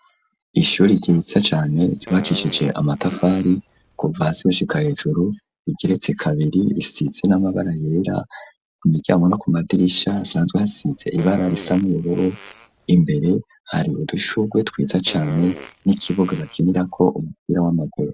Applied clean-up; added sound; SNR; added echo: none; Fart; 18 dB; none.